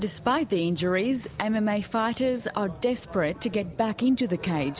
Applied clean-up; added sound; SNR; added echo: none; none; none; none.